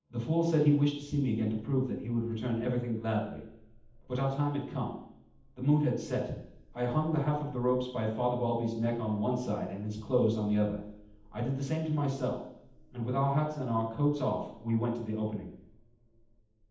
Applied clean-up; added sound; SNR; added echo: none; none; none; reverberation time 0.8 s.